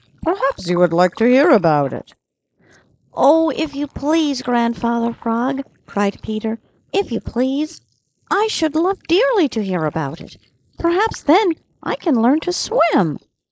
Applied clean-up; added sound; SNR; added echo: neural mask model Resemble Enhance denoiser.